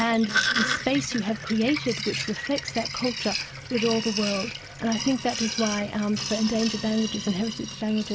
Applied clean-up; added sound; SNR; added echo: none; Sink (filling or washing); 5 dB; none.